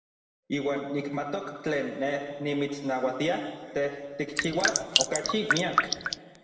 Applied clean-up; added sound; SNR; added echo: none; Drip; -2 dB; reverberation time 1.8 s.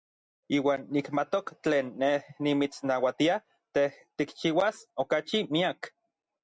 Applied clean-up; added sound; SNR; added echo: none; none; none; none.